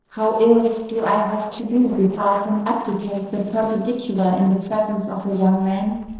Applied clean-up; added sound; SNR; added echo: neural separator model SepFormer DNS4.